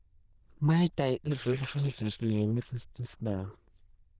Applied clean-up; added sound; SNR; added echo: neural diffusion model UNIVERSE++.